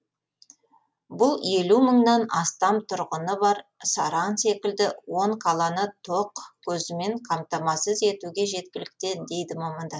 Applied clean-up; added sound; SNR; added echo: none; none; none; none.